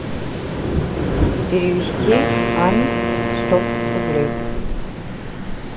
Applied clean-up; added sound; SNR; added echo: none; Wind instrument, woodwind instrument + Waves, surf; -3 dB; none.